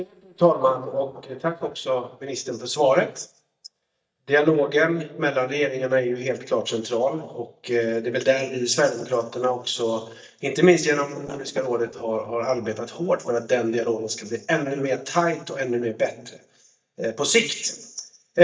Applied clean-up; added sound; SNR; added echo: neural mask model DeepFilterNet 3.